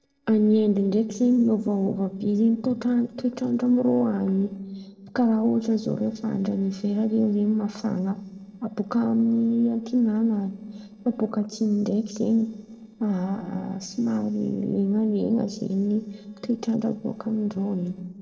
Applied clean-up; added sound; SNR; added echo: neural separator model SepFormer DNS4.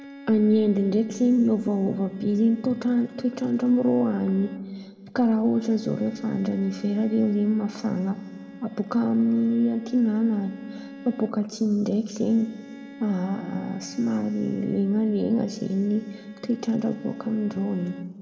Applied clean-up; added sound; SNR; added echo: none; Bowed string instrument; 19 dB; reverberation time 1.8 s.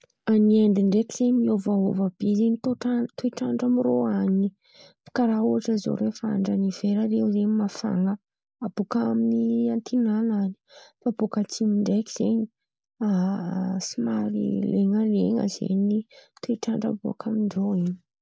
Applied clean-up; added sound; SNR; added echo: none; none; none; none.